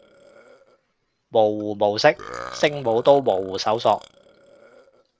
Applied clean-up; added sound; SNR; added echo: neural separator model SepFormer DNS4.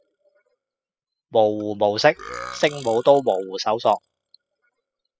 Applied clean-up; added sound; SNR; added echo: classical method spectral subtraction.